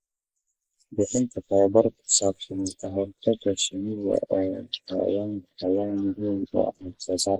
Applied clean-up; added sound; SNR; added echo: neural mask model Resemble Enhance denoiser.